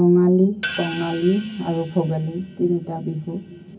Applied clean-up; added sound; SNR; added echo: none; Hi-hat; 15 dB; reverberation time 0.3 s.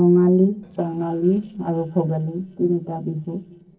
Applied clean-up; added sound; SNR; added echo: neural separator model SepFormer DNS4.